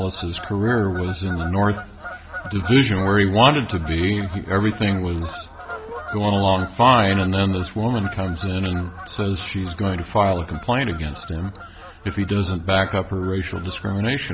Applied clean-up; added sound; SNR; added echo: none; Bird vocalization, bird call, bird song / Fowl; 16 dB; none.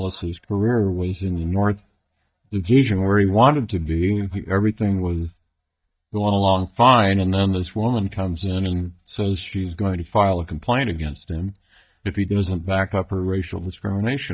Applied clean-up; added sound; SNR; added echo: neural mask model DeepFilterNet 3.